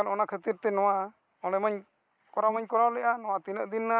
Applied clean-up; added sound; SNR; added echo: neural mask model Resemble Enhance denoiser.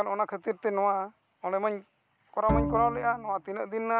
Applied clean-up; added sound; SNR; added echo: none; Bowed string instrument; 3 dB; none.